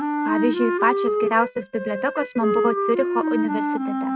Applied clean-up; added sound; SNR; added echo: neural mask model RNNoise.